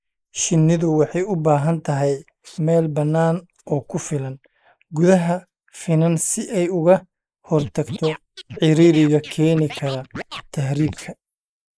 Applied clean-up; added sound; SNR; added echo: neural mask model Resemble Enhance denoiser.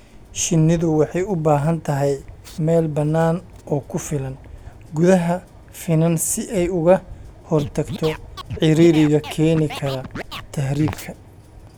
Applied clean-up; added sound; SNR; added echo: none; Scratching (performance technique); 13 dB; none.